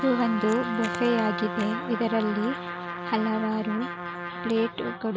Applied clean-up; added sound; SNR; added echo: none; Trumpet; 6 dB; none.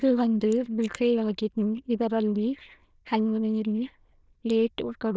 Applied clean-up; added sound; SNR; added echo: neural diffusion model UNIVERSE++.